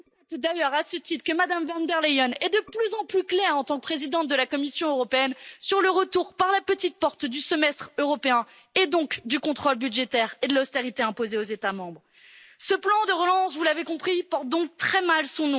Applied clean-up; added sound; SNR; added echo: neural mask model DeepFilterNet 3.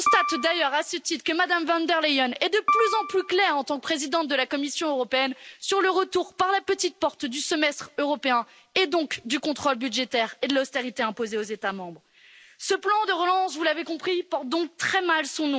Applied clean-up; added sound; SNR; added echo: none; Piano; 3 dB; none.